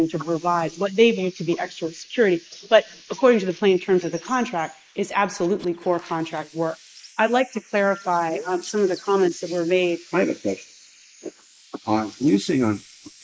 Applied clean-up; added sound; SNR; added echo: neural mask model Resemble Enhance denoiser.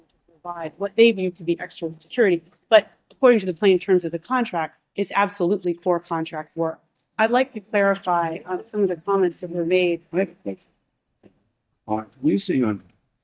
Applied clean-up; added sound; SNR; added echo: neural mask model DeepFilterNet 3.